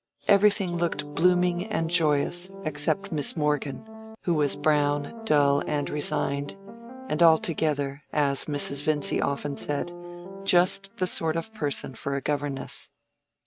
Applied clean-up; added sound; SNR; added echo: neural mask model RNNoise.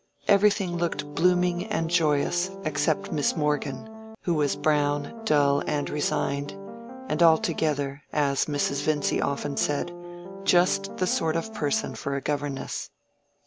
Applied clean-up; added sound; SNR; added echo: none; Piano; 11 dB; none.